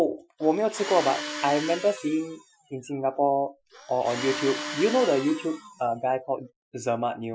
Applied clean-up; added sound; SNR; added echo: classical method Wiener filter.